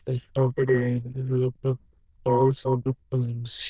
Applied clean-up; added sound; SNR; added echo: neural diffusion model UNIVERSE++.